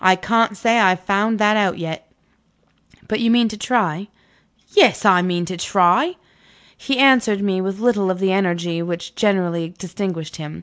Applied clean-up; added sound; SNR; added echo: none; none; none; none.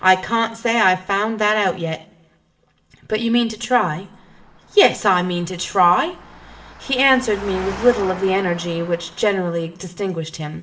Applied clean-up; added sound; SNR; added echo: none; Engine; 19 dB; reverberation time 0.6 s.